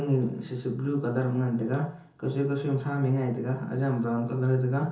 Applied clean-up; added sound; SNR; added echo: none; none; none; reverberation time 0.6 s.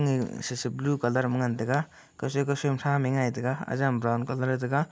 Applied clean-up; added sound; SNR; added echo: none; none; none; none.